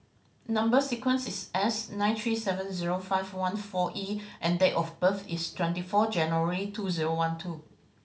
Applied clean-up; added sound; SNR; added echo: none; none; none; none.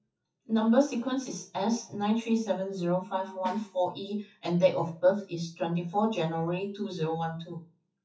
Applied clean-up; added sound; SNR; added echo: classical method WPE with log-MMSE.